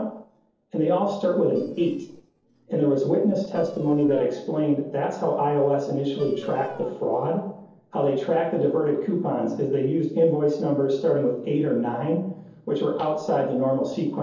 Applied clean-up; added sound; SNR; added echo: neural separator model SepFormer DNS4.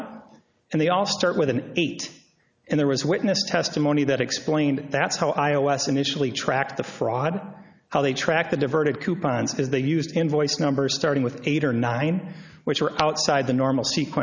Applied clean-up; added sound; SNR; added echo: none; none; none; none.